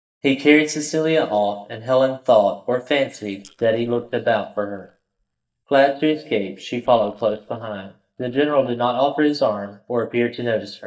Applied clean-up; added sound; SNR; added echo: neural mask model DeepFilterNet 3.